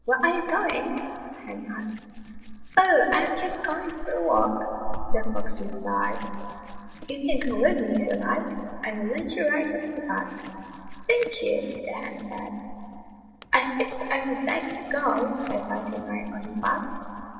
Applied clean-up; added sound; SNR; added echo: neural separator model SepFormer DNS4.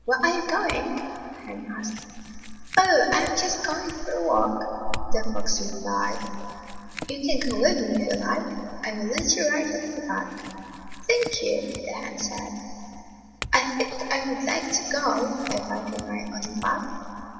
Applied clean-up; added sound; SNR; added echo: none; Chink, clink / Domestic sounds, home sounds; 17 dB; reverberation time 2.8 s.